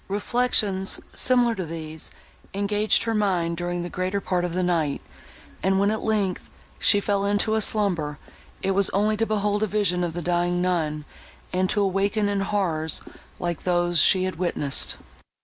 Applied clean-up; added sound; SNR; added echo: none; none; none; none.